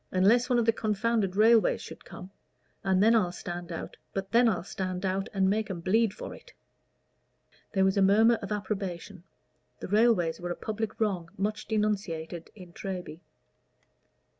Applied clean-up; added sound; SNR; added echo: none; none; none; none.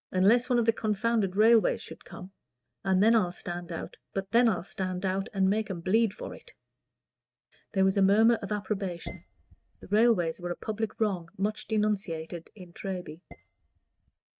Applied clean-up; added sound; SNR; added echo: neural mask model RNNoise.